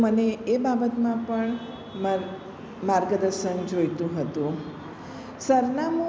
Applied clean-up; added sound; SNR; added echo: none; none; none; none.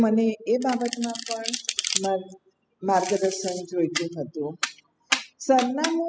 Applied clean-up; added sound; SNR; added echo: classical method spectral subtraction.